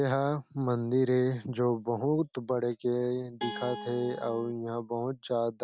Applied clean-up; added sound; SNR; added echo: none; Guitar; 10 dB; none.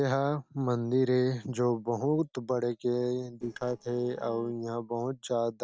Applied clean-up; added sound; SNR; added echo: neural separator model SepFormer DNS4.